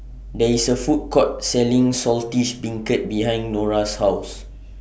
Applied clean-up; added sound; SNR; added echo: none; none; none; none.